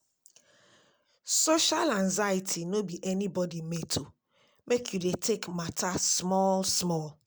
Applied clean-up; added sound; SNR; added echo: none; none; none; none.